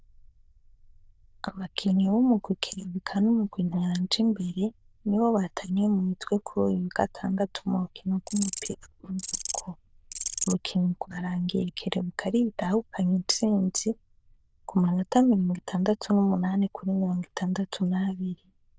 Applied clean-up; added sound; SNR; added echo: neural diffusion model UNIVERSE++.